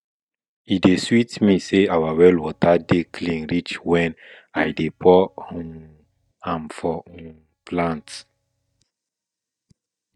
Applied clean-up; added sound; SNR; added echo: neural mask model DeepFilterNet 3.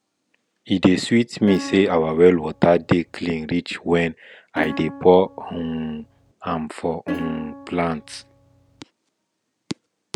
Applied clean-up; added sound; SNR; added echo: none; Plucked string instrument; 13 dB; none.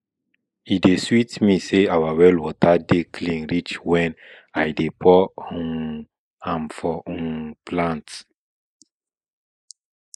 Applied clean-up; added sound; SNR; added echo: neural mask model Resemble Enhance denoiser.